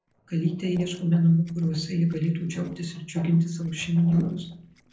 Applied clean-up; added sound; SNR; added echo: neural separator model SepFormer DNS4.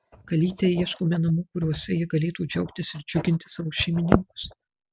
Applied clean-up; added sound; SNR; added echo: none; none; none; none.